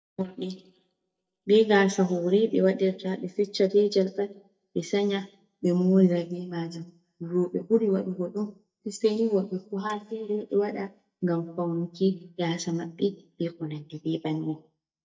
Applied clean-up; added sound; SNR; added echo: neural mask model DeepFilterNet 3.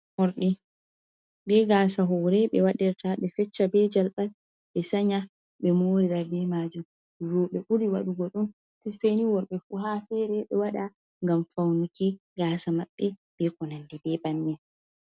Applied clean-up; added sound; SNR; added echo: none; none; none; none.